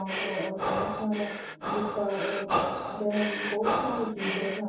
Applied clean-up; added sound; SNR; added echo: none; Breathing; 0 dB; reverberation time 0.6 s.